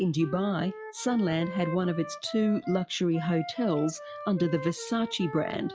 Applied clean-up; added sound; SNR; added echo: classical method log-MMSE.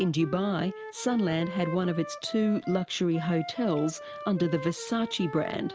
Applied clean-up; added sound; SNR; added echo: none; Wind instrument, woodwind instrument; 12 dB; none.